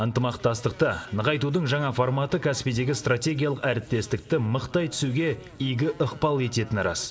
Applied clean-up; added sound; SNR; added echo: none; none; none; reverberation time 1.0 s.